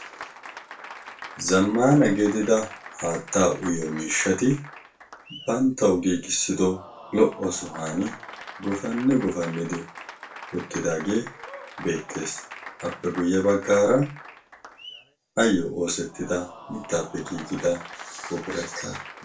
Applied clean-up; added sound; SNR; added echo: none; Applause; 16 dB; reverberation time 0.2 s.